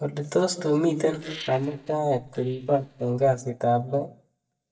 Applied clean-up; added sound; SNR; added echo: neural mask model DeepFilterNet 3.